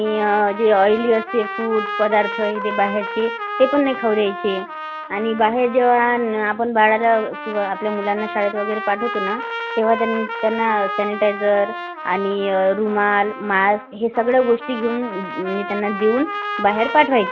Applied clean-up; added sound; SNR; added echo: none; Trumpet; 9 dB; none.